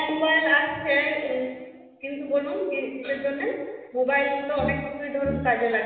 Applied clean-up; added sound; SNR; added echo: none; Brass instrument; 8 dB; reverberation time 1.2 s.